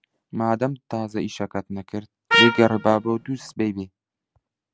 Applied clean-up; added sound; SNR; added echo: none; Trumpet; -2 dB; none.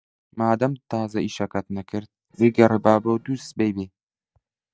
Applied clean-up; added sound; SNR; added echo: neural mask model DeepFilterNet 3.